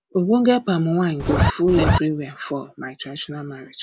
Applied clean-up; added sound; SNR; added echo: none; Zipper (clothing); -4 dB; none.